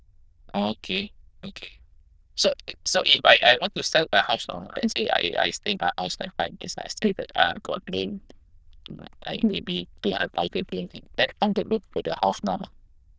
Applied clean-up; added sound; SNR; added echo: neural diffusion model UNIVERSE++.